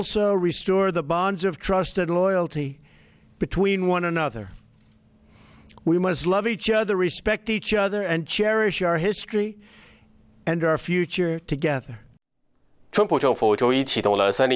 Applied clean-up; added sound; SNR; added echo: none; none; none; none.